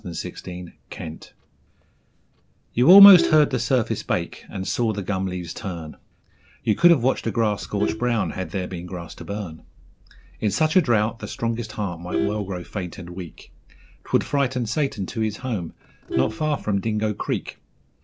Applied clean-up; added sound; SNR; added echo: none; Vehicle horn, car horn, honking; 13 dB; none.